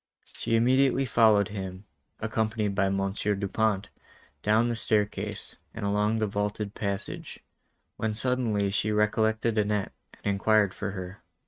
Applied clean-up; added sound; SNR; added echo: neural mask model RNNoise.